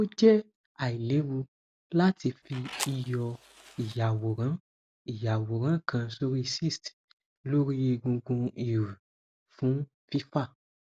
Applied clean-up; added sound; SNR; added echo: none; Fire; 13 dB; none.